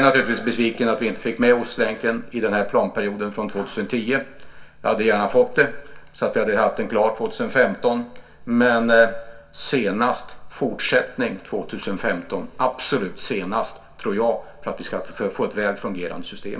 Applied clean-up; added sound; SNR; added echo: none; none; none; reverberation time 0.3 s.